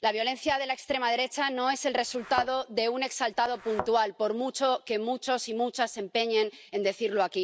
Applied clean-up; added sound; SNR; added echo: none; Thump, thud; 11 dB; none.